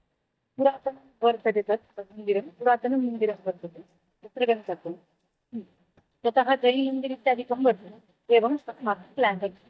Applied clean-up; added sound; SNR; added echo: neural mask model DeepFilterNet 3.